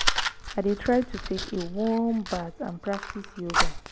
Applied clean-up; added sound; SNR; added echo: none; Fire; 1 dB; none.